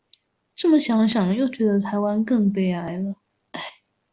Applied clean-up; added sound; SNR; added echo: none; none; none; none.